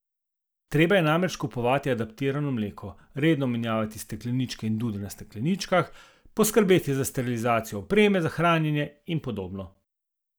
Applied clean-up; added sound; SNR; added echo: none; none; none; none.